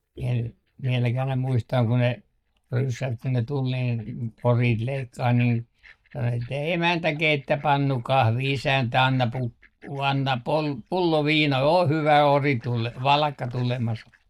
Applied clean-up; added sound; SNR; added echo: neural mask model DeepFilterNet 3.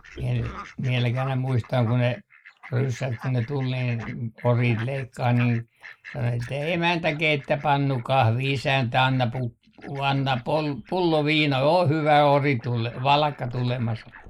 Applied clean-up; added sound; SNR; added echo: neural mask model Resemble Enhance denoiser.